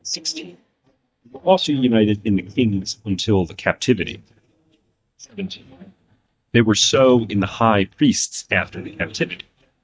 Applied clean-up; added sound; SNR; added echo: neural mask model DeepFilterNet 3.